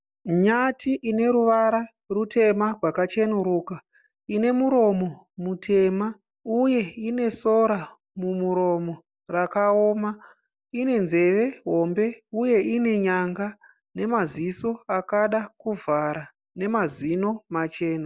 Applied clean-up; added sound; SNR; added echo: none; none; none; none.